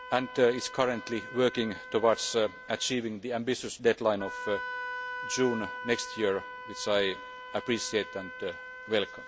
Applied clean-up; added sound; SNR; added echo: none; Wind instrument, woodwind instrument; 11 dB; none.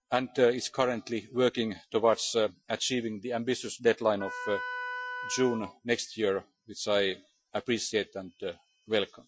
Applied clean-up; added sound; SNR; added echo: classical method Wiener filter.